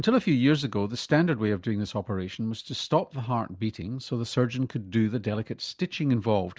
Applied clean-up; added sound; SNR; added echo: none; none; none; none.